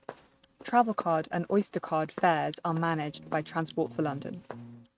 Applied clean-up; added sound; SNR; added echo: neural mask model RNNoise.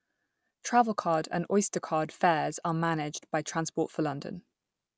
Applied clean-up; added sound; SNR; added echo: none; none; none; none.